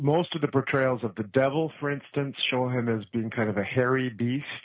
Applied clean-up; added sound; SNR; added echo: none; none; none; none.